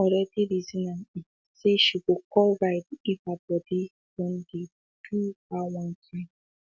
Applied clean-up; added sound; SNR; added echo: none; none; none; none.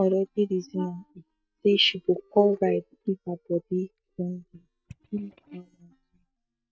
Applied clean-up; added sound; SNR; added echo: neural mask model DeepFilterNet 3.